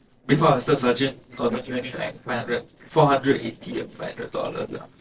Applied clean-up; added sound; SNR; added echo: neural separator model SepFormer DNS4.